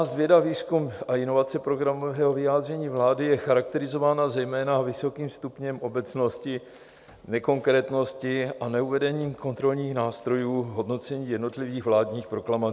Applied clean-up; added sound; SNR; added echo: none; none; none; none.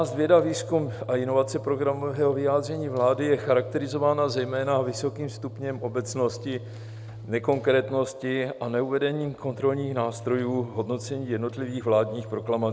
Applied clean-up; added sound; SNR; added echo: none; Organ; 13 dB; none.